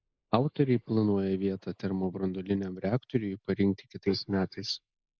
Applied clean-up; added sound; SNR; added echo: neural mask model Resemble Enhance denoiser.